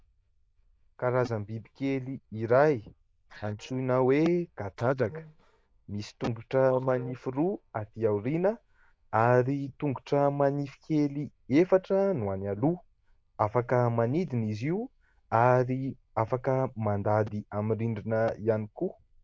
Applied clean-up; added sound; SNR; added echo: neural diffusion model UNIVERSE++.